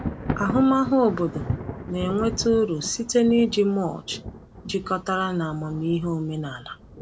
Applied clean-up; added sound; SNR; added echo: none; Thunder; 10 dB; none.